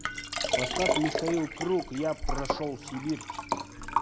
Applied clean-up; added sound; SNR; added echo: none; Liquid; -1 dB; none.